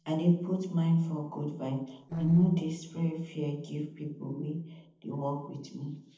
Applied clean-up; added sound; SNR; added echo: neural separator model SepFormer DNS4.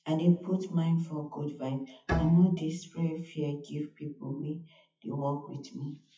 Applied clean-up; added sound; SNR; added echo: classical method WPE with log-MMSE.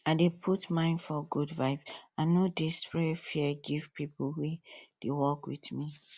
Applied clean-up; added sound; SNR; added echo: none; none; none; none.